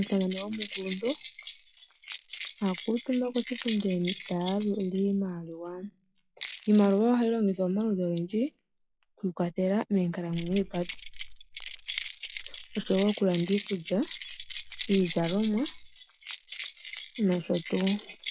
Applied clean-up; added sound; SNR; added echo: classical method log-MMSE.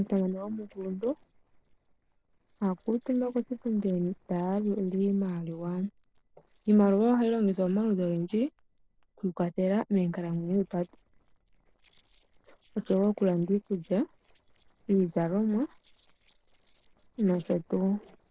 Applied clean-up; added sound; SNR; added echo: neural separator model SepFormer DNS4.